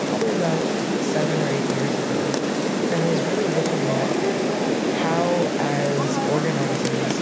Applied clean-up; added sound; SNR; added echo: none; Rain; -4 dB; none.